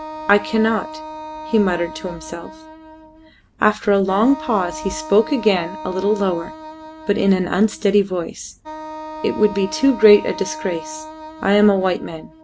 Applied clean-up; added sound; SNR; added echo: none; Wind instrument, woodwind instrument; 14 dB; none.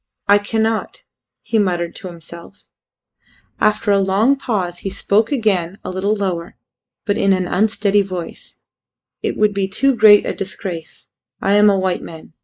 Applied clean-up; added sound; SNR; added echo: neural mask model Resemble Enhance denoiser.